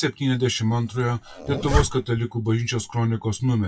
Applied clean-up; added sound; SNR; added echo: classical method WPE with log-MMSE.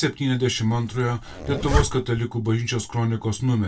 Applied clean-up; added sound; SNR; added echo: none; Zipper (clothing); 3 dB; reverberation time 0.2 s.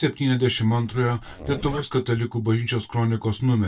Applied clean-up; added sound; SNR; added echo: neural mask model DeepFilterNet 3.